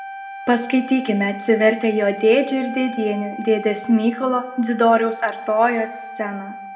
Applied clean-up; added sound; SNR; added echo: none; Wind instrument, woodwind instrument; 14 dB; reverberation time 0.7 s.